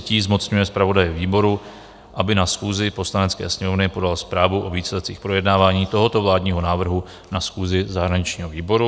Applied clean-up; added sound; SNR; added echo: none; none; none; none.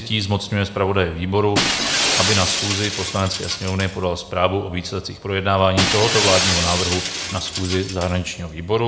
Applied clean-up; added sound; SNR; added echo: none; Shatter; 3 dB; reverberation time 1.6 s.